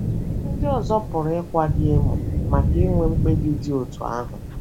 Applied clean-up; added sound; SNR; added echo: none; Thunder / Rain; -2 dB; none.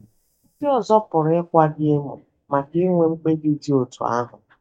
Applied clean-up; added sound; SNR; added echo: neural mask model DeepFilterNet 3.